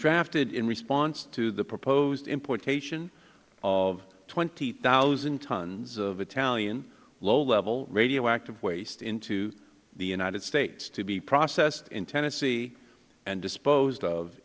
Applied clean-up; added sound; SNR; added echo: none; none; none; none.